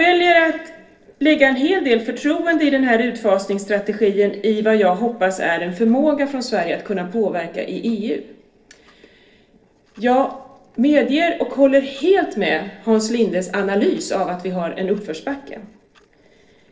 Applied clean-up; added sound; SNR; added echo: neural separator model SepFormer DNS4.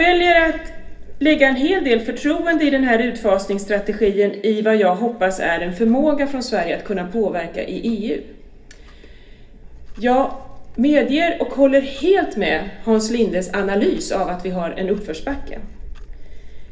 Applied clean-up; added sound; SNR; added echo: none; Clock; 14 dB; reverberation time 0.3 s.